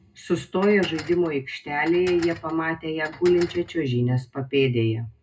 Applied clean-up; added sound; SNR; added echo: none; Dishes, pots, and pans; 18 dB; reverberation time 0.2 s.